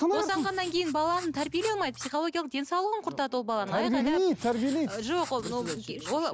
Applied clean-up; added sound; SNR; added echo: none; Writing; 16 dB; none.